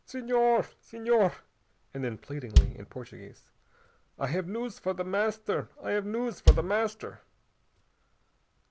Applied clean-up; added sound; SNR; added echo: none; Bass drum; -5 dB; none.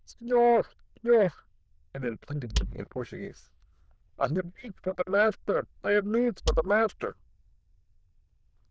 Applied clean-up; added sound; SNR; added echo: neural diffusion model UNIVERSE++.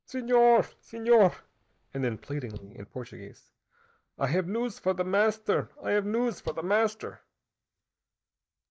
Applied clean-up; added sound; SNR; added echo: neural mask model DeepFilterNet 3.